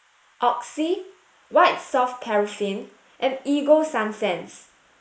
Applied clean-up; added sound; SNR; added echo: neural mask model Resemble Enhance denoiser.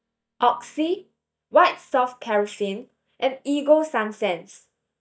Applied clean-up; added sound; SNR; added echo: neural mask model DeepFilterNet 3.